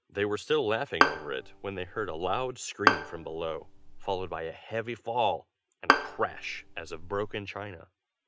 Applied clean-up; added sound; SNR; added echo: none; Bowed string instrument; -3 dB; none.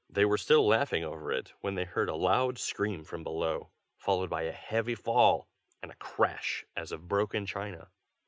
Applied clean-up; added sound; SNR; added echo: none; none; none; none.